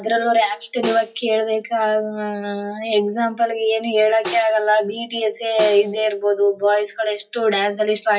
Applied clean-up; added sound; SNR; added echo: classical method WPE with log-MMSE.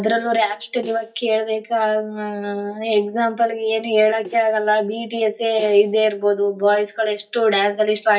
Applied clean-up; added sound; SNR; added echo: neural mask model DeepFilterNet 3.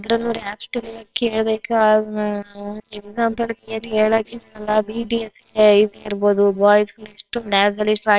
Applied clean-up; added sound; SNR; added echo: neural separator model SepFormer WHAMR!.